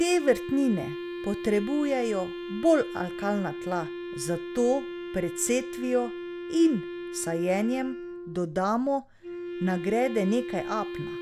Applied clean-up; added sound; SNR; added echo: none; Wind instrument, woodwind instrument; 8 dB; none.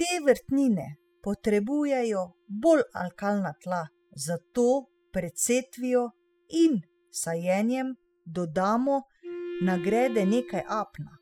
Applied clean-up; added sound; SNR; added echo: classical method spectral subtraction.